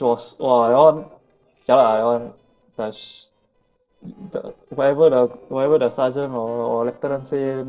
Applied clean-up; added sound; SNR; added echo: neural separator model SepFormer DNS4.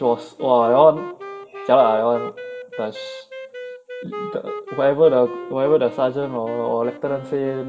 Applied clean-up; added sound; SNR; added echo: none; Wind instrument, woodwind instrument; 14 dB; reverberation time 0.6 s.